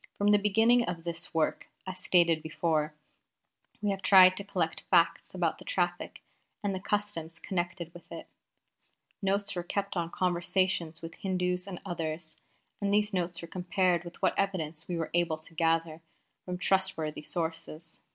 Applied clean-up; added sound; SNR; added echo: none; none; none; none.